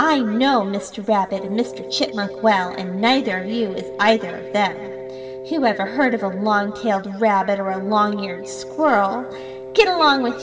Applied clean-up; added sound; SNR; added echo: none; Wind instrument, woodwind instrument; 13 dB; reverberation time 1.9 s.